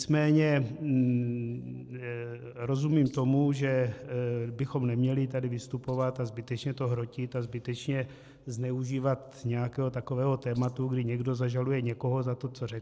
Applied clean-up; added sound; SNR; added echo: neural separator model SepFormer DNS4.